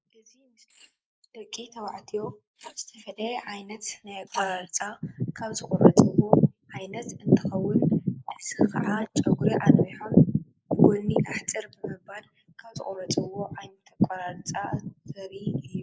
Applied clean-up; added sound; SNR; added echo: neural mask model Resemble Enhance denoiser.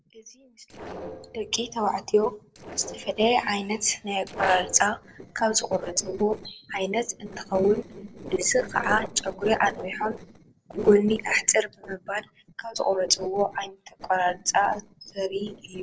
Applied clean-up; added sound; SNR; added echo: neural separator model SepFormer DNS4.